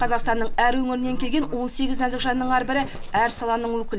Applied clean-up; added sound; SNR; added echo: none; Livestock, farm animals, working animals; 4 dB; reverberation time 0.2 s.